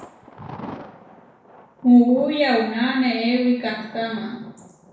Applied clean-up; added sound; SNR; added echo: none; Thunder; 20 dB; reverberation time 0.7 s.